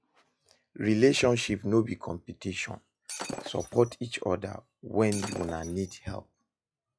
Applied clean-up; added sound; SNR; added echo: classical method log-MMSE.